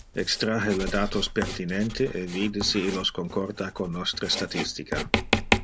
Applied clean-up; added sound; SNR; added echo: none; Writing; 4 dB; none.